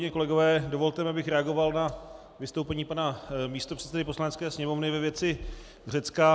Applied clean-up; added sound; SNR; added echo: none; none; none; none.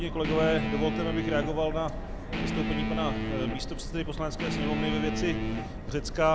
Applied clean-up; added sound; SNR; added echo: none; Subway, metro, underground + Guitar; 1 dB; none.